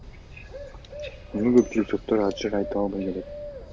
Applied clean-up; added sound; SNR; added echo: none; Bird; 13 dB; none.